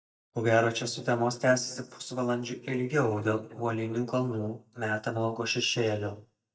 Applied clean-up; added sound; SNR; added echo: neural mask model DeepFilterNet 3.